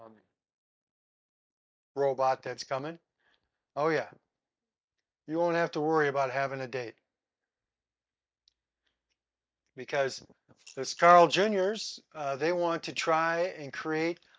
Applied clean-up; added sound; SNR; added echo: neural mask model DeepFilterNet 3.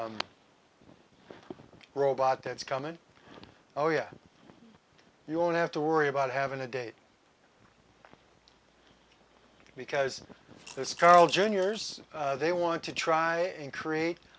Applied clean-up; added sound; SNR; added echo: none; Coin (dropping) / Glass; 18 dB; none.